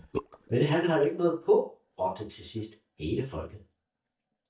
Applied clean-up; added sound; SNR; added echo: neural mask model DeepFilterNet 3.